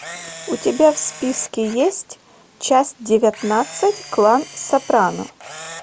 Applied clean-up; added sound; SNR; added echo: none; Camera; 17 dB; none.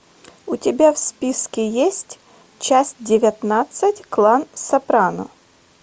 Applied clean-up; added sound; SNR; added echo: none; none; none; none.